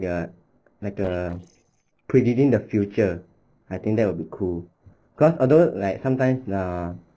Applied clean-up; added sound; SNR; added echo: neural separator model SepFormer DNS4.